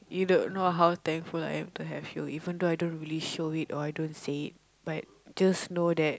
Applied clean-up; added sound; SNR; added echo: none; none; none; none.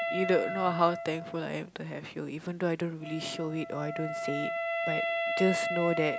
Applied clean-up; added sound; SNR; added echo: none; Wind instrument, woodwind instrument; 3 dB; none.